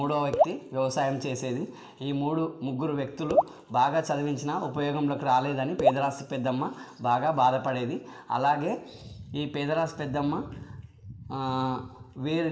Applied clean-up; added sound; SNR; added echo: none; Raindrop / Drip; -2 dB; reverberation time 0.8 s.